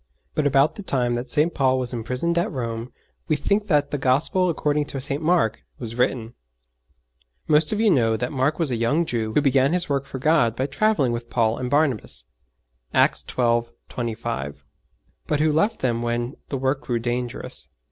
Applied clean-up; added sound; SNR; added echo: none; none; none; none.